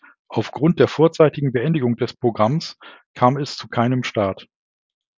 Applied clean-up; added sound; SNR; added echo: none; none; none; none.